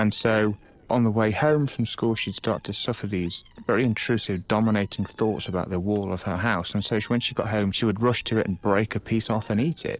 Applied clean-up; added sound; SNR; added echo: neural separator model SepFormer DNS4.